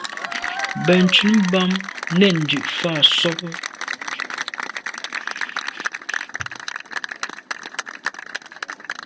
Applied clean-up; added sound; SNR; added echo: none; Applause / Cheering; 6 dB; none.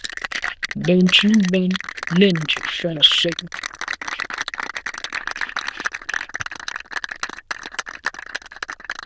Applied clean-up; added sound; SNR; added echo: neural diffusion model UNIVERSE++.